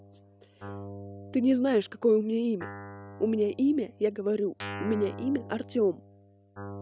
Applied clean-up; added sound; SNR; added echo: none; Guitar; 15 dB; none.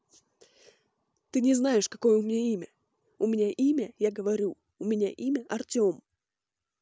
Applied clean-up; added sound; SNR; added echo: none; none; none; none.